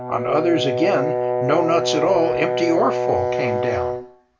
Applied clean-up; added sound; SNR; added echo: none; Brass instrument; 0 dB; none.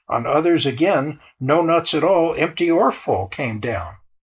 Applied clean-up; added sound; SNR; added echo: neural mask model Resemble Enhance denoiser.